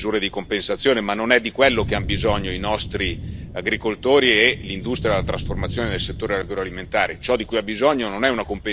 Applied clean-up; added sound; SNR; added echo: none; Thunder; 10 dB; none.